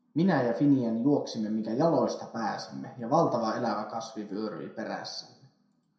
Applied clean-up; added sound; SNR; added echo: none; none; none; reverberation time 0.6 s.